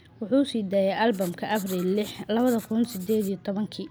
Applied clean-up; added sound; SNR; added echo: none; Writing; 20 dB; none.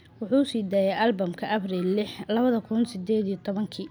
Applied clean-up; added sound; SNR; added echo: none; none; none; none.